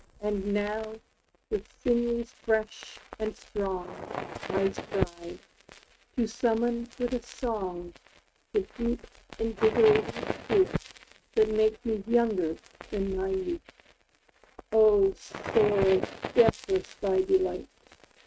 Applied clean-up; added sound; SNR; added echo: neural mask model RNNoise.